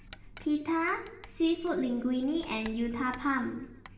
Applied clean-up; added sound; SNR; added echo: none; Writing; 19 dB; reverberation time 0.8 s.